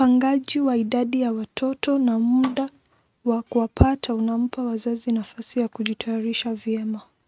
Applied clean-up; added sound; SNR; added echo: neural mask model RNNoise.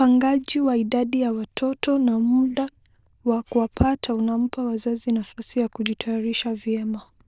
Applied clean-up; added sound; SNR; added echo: neural diffusion model UNIVERSE++.